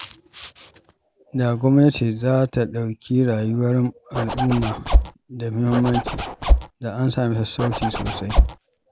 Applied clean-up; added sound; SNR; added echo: none; Zipper (clothing); -2 dB; none.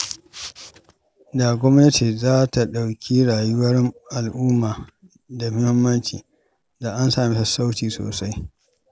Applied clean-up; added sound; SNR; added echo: none; none; none; none.